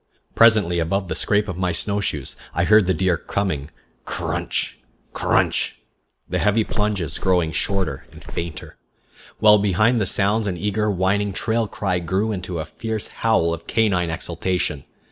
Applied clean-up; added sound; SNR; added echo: neural mask model Resemble Enhance denoiser.